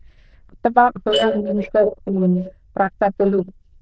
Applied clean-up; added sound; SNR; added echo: neural diffusion model UNIVERSE++.